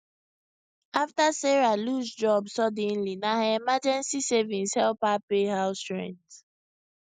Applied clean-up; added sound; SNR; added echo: none; none; none; none.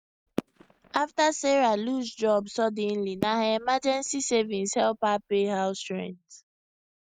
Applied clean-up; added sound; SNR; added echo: neural mask model RNNoise.